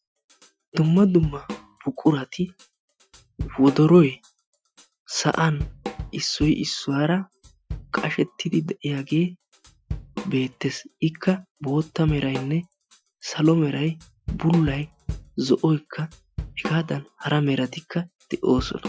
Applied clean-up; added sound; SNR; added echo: classical method Wiener filter.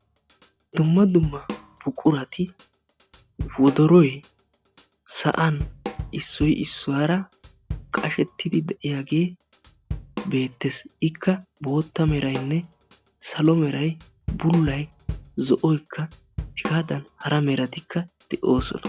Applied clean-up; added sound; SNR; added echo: none; Drum / Drum kit; 13 dB; none.